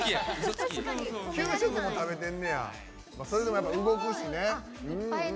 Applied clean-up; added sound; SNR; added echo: none; Bowed string instrument; 15 dB; none.